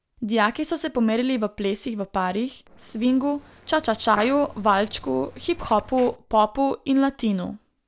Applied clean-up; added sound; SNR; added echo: neural separator model SepFormer DNS4.